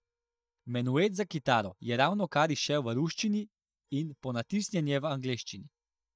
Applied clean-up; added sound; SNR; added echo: neural mask model DeepFilterNet 3.